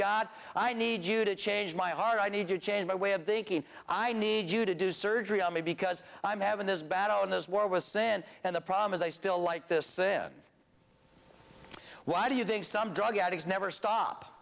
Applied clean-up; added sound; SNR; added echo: none; none; none; none.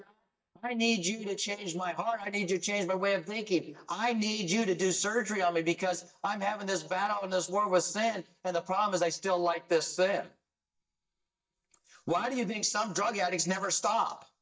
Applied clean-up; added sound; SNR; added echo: neural mask model DeepFilterNet 3.